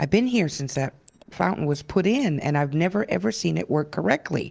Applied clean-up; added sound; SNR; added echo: neural separator model SepFormer DNS4.